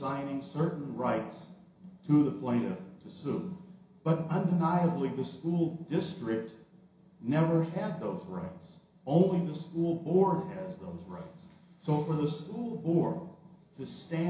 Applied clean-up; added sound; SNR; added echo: none; none; none; reverberation time 0.5 s.